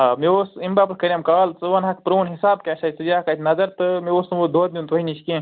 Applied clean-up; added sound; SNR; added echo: none; none; none; none.